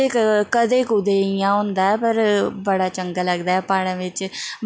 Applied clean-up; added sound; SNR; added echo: none; none; none; none.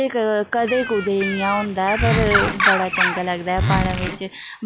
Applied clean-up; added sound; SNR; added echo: none; Zipper (clothing) + Bird; 0 dB; none.